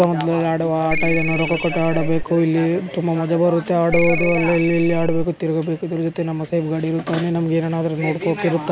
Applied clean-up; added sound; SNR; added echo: none; Ringtone; 3 dB; none.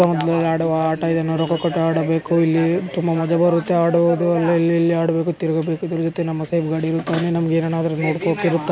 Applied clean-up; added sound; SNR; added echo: none; none; none; none.